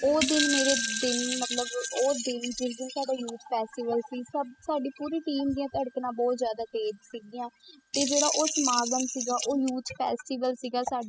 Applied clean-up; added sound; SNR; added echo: classical method spectral subtraction.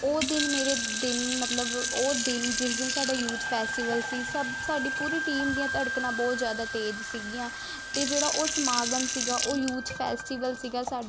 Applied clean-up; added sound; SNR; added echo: none; Wind instrument, woodwind instrument + Fill (with liquid) / Sink (filling or washing); 1 dB; none.